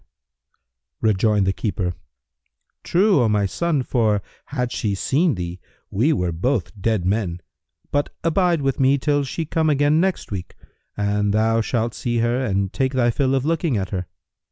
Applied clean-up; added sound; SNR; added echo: none; none; none; none.